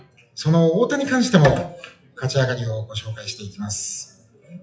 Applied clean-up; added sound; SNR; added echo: classical method WPE with log-MMSE.